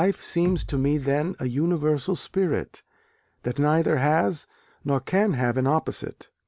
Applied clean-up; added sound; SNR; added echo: none; Bass drum; 13 dB; none.